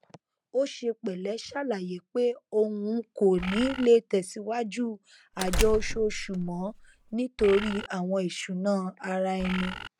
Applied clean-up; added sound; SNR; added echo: none; Door + Bird; 5 dB; none.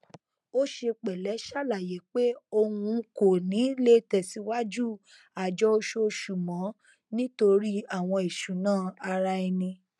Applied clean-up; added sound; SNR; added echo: none; none; none; none.